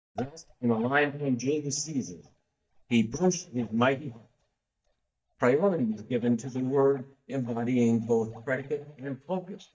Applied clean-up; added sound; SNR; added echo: neural mask model DeepFilterNet 3.